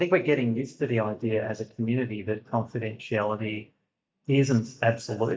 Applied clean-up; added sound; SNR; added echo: neural mask model DeepFilterNet 3.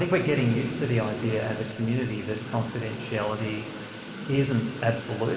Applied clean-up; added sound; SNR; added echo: none; Thunder / Rain; 11 dB; reverberation time 2.3 s.